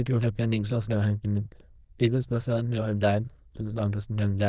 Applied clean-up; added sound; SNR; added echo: neural diffusion model UNIVERSE++.